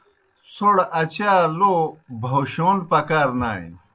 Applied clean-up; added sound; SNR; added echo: none; none; none; none.